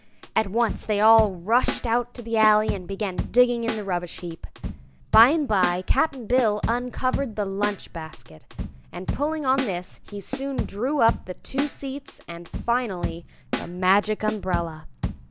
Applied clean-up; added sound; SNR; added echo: none; Drum / Drum kit; 8 dB; none.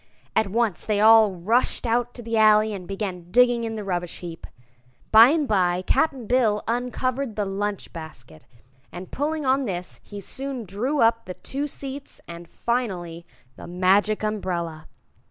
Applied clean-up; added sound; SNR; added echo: none; none; none; none.